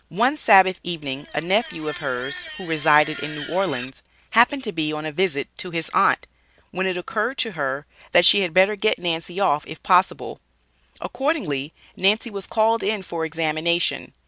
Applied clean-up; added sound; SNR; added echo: none; Screech; 13 dB; none.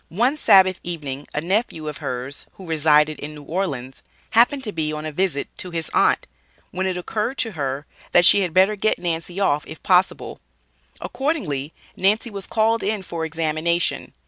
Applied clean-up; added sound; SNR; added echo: none; none; none; none.